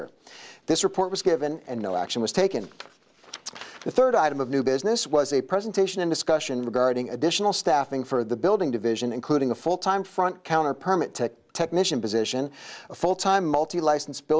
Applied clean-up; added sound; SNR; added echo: none; none; none; none.